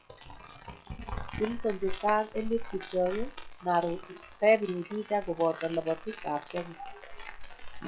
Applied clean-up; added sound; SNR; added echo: classical method log-MMSE.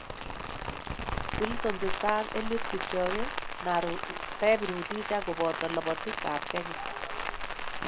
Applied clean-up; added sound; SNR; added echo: none; Rain; 2 dB; none.